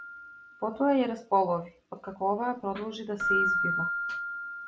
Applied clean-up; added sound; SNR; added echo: none; Keyboard (musical); 3 dB; none.